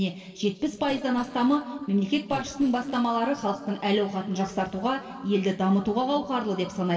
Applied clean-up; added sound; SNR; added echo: neural separator model SepFormer DNS4.